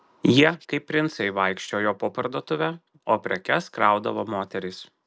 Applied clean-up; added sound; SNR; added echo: none; none; none; none.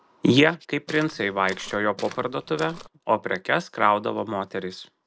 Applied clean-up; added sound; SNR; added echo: none; Walk, footsteps; 17 dB; none.